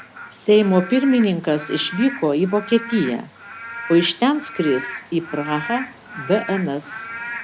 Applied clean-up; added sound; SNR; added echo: none; Rain / Frog; 13 dB; none.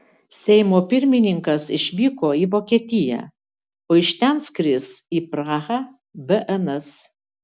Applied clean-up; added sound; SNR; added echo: none; none; none; none.